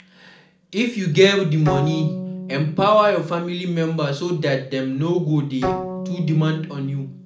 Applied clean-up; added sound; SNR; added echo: none; Bowed string instrument; 11 dB; reverberation time 0.4 s.